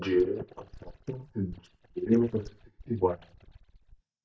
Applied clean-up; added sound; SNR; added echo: neural mask model DeepFilterNet 3.